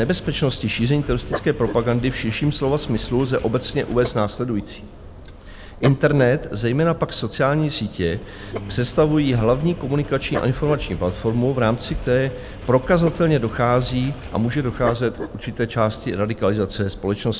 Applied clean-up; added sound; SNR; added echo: none; Engine + Dog; 12 dB; none.